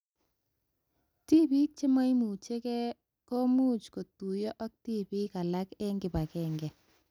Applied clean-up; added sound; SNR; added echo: none; none; none; none.